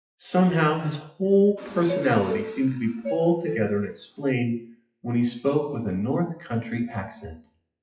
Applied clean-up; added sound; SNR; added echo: classical method WPE with log-MMSE.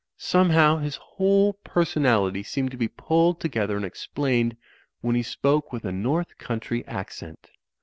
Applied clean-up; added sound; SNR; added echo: none; none; none; none.